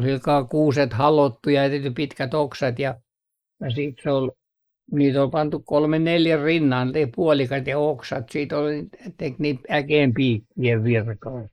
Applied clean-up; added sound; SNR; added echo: neural mask model Resemble Enhance denoiser.